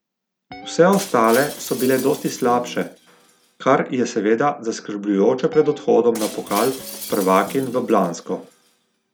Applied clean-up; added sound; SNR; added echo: none; Guitar + Shatter; 16 dB; none.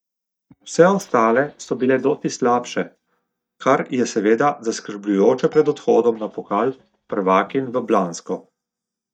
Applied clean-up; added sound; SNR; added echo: neural mask model DeepFilterNet 3.